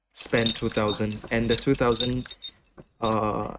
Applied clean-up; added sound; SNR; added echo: neural mask model RNNoise.